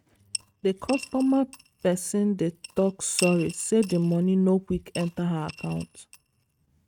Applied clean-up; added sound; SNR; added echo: neural mask model RNNoise.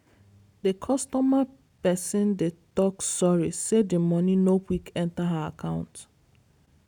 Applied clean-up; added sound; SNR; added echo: none; none; none; none.